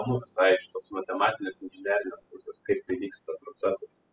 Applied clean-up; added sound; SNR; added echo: classical method spectral subtraction.